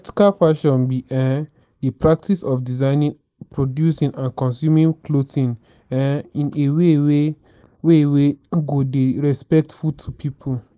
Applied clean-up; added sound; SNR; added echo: neural mask model Resemble Enhance denoiser.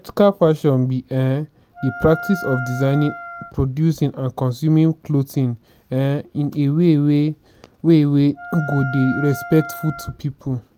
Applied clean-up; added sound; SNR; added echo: none; Wind instrument, woodwind instrument; 12 dB; none.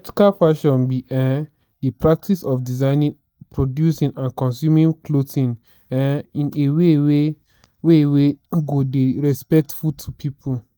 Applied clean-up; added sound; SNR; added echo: neural mask model DeepFilterNet 3.